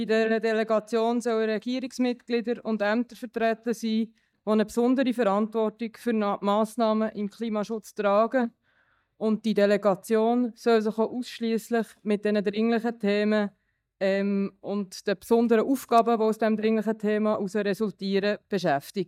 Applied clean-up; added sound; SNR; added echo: neural mask model DeepFilterNet 3.